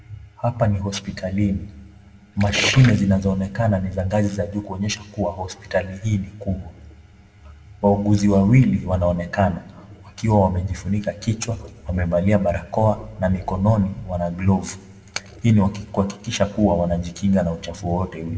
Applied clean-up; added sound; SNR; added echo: none; Gurgling; 14 dB; reverberation time 1.1 s.